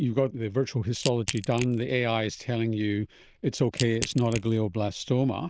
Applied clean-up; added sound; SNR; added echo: neural diffusion model UNIVERSE++.